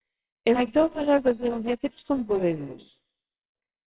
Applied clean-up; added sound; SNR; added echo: neural separator model SepFormer WHAMR!.